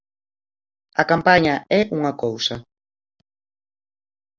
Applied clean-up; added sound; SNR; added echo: none; none; none; none.